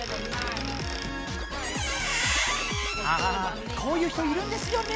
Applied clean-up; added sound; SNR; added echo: none; Squeak; 4 dB; none.